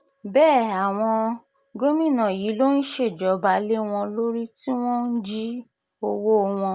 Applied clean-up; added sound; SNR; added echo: none; none; none; none.